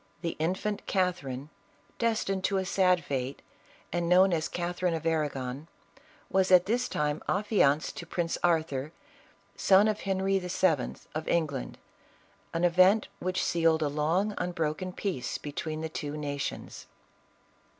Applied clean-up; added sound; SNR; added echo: none; none; none; none.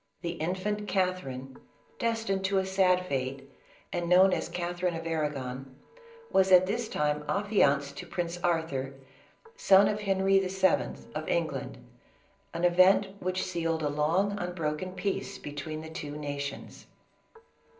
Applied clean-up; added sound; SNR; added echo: neural separator model SepFormer DNS4.